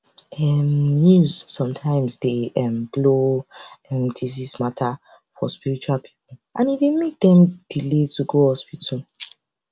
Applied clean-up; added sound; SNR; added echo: none; none; none; none.